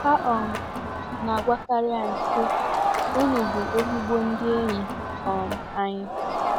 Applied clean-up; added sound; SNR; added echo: none; Crowd; 1 dB; none.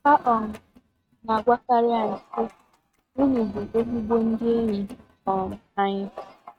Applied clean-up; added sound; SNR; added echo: neural mask model RNNoise.